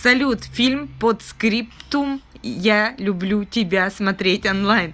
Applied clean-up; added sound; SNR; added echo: none; none; none; none.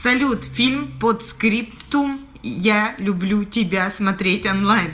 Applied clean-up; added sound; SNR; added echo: none; none; none; reverberation time 0.4 s.